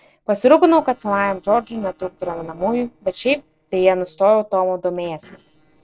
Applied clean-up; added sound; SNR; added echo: neural separator model SepFormer DNS4.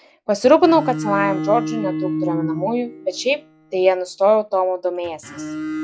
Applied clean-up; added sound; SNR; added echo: classical method log-MMSE.